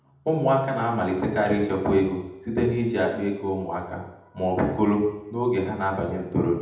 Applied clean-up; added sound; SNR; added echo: none; none; none; reverberation time 0.8 s.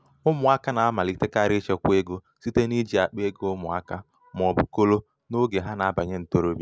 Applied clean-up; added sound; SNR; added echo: none; none; none; none.